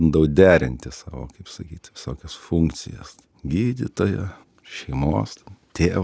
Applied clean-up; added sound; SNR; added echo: none; none; none; none.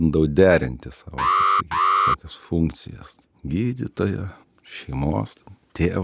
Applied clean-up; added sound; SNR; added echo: none; Alarm; -2 dB; none.